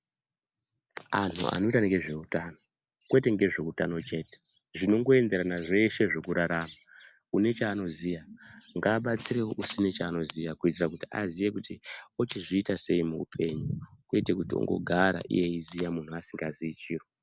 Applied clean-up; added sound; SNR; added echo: none; none; none; none.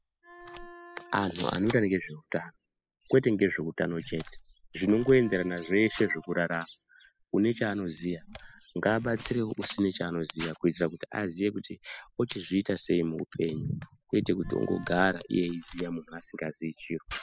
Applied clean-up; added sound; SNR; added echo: classical method spectral subtraction.